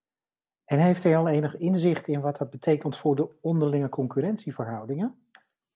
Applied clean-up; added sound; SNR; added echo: none; none; none; none.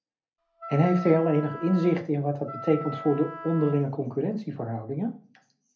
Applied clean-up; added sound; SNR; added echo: none; Wind instrument, woodwind instrument; 13 dB; reverberation time 0.3 s.